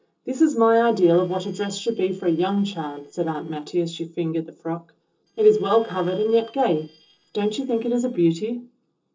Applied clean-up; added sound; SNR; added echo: neural separator model SepFormer DNS4.